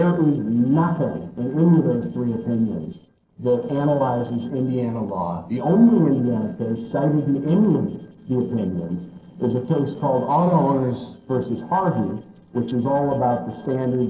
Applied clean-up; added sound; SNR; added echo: neural separator model SepFormer DNS4.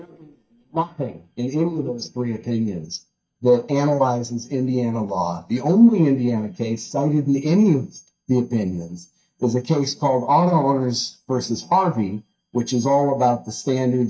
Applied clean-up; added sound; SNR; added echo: neural mask model DeepFilterNet 3.